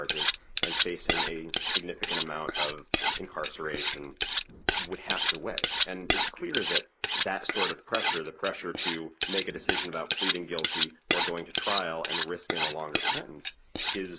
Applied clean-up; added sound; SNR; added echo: neural mask model Resemble Enhance denoiser.